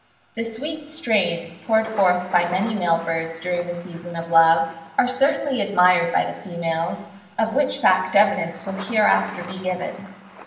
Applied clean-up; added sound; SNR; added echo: none; Thunder; 20 dB; reverberation time 1.0 s.